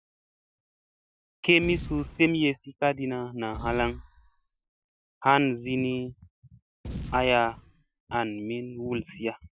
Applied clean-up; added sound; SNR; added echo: classical method Wiener filter.